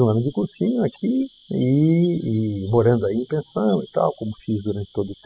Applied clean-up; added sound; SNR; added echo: classical method spectral subtraction.